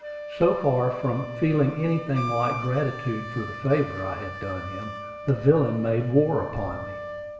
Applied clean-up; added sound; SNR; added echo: none; Wind instrument, woodwind instrument; 11 dB; reverberation time 1.3 s.